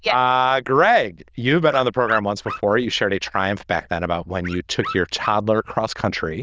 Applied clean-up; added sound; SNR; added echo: neural diffusion model UNIVERSE++.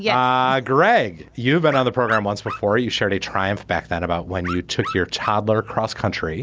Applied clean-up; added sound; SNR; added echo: none; Dog; 13 dB; none.